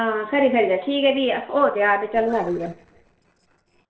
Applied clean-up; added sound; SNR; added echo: neural separator model SepFormer DNS4.